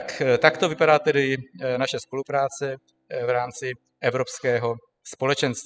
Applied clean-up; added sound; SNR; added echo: classical method spectral subtraction.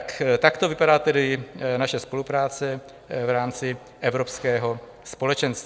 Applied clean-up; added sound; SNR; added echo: none; none; none; none.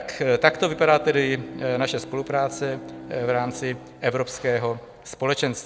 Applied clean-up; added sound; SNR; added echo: none; Bowed string instrument; 17 dB; none.